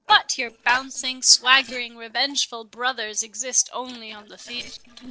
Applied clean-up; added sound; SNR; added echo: neural separator model SepFormer DNS4.